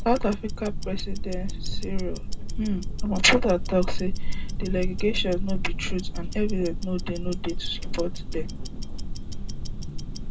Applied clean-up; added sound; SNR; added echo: none; Tick-tock; -2 dB; reverberation time 0.2 s.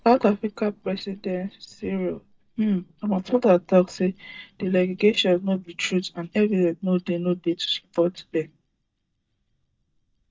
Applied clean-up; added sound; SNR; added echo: neural mask model DeepFilterNet 3.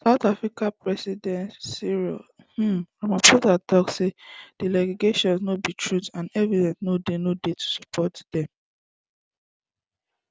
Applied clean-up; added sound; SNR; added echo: none; none; none; none.